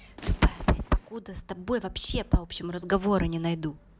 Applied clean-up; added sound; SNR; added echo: none; Gunshot, gunfire; 20 dB; none.